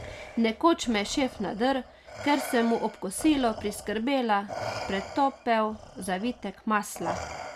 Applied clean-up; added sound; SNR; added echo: none; Respiratory sounds; 12 dB; none.